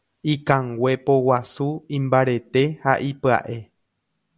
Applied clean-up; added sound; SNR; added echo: none; none; none; none.